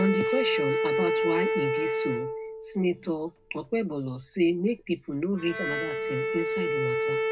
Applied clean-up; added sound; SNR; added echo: none; Bowed string instrument; -1 dB; reverberation time 0.2 s.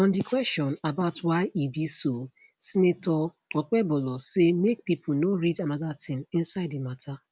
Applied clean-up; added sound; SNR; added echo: none; none; none; none.